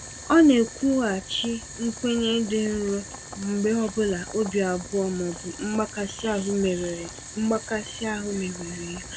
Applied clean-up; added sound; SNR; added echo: none; Boiling; 12 dB; none.